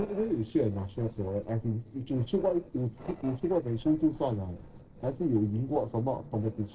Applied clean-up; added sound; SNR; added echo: neural separator model SepFormer DNS4.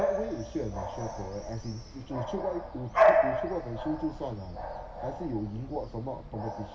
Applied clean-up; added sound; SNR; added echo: none; Bark / Bird vocalization, bird call, bird song; -5 dB; reverberation time 0.2 s.